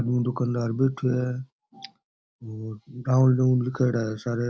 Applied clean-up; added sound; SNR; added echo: none; none; none; none.